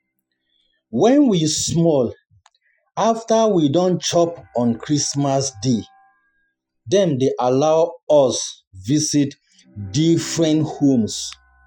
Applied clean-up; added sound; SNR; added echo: classical method Wiener filter.